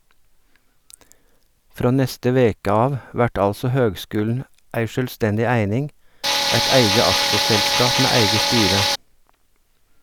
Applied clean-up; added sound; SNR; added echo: none; Tools; -3 dB; none.